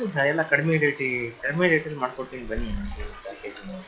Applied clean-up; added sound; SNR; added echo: classical method log-MMSE.